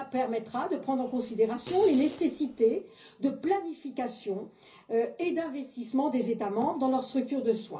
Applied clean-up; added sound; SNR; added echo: none; Fart; 14 dB; reverberation time 0.5 s.